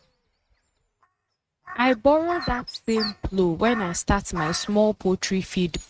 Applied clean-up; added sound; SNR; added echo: neural mask model RNNoise.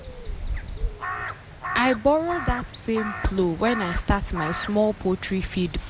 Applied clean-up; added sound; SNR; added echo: none; Crow; 7 dB; none.